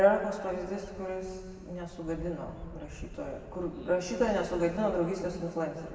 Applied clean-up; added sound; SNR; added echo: none; Bird vocalization, bird call, bird song; 16 dB; reverberation time 2.1 s.